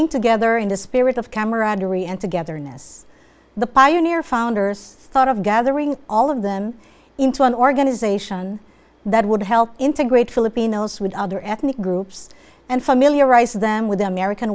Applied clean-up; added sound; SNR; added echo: none; none; none; none.